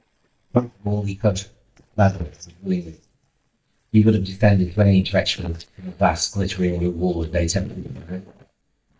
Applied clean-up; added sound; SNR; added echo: neural mask model DeepFilterNet 3.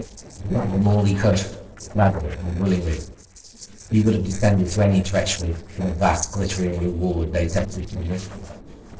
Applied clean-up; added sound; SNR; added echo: neural separator model SepFormer DNS4.